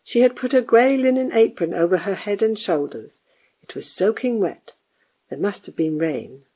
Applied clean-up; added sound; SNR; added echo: none; none; none; none.